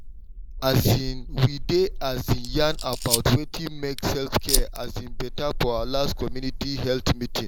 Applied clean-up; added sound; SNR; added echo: neural mask model Resemble Enhance denoiser.